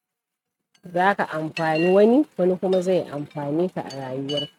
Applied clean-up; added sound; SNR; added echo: neural mask model RNNoise.